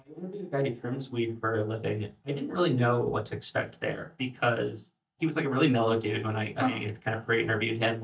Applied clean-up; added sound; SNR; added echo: neural mask model DeepFilterNet 3.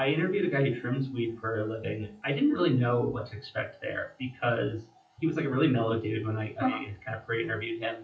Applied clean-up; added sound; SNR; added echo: classical method WPE with log-MMSE.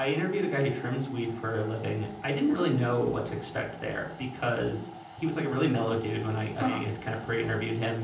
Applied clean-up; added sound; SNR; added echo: none; Domestic sounds, home sounds; 17 dB; reverberation time 0.6 s.